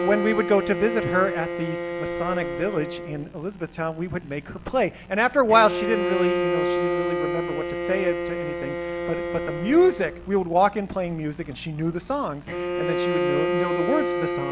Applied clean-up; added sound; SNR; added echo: none; Bowed string instrument; 3 dB; none.